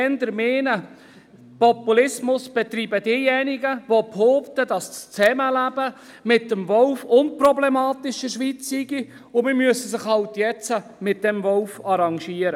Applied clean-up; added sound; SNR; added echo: none; none; none; none.